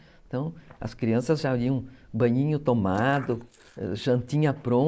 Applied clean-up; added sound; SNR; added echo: neural mask model Resemble Enhance denoiser.